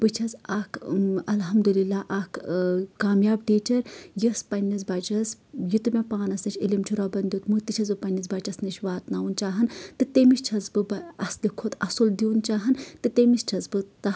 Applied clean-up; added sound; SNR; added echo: none; none; none; none.